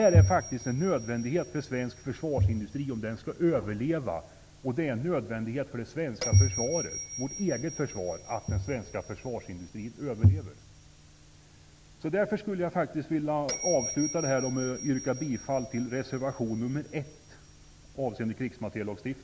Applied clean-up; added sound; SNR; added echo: none; Bell; 14 dB; none.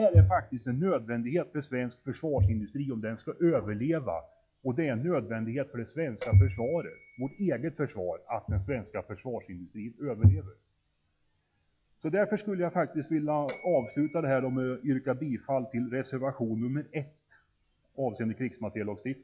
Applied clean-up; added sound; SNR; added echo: classical method log-MMSE.